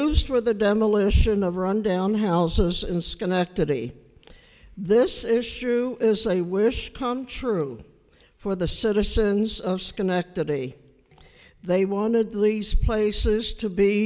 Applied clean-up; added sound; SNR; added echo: none; none; none; none.